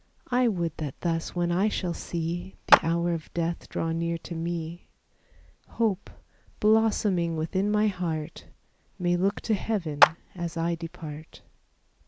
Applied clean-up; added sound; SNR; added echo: none; Clapping; 0 dB; none.